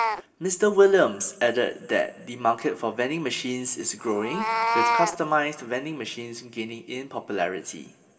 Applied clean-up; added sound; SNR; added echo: none; Meow; 6 dB; reverberation time 2.7 s.